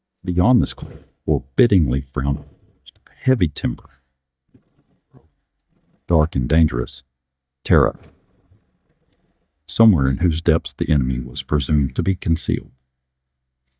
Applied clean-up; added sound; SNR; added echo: neural mask model DeepFilterNet 3.